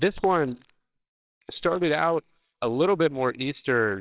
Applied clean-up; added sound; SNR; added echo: neural separator model SepFormer WHAMR!.